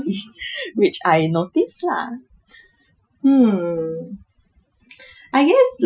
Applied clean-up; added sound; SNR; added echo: classical method Wiener filter.